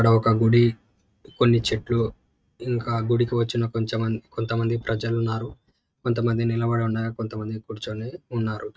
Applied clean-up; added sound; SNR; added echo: neural mask model RNNoise.